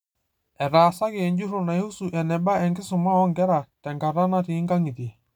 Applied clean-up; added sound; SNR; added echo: none; none; none; none.